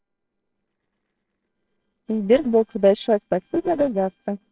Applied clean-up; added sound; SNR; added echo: neural separator model SepFormer WHAMR!.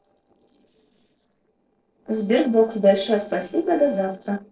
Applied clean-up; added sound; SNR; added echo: neural separator model SepFormer DNS4.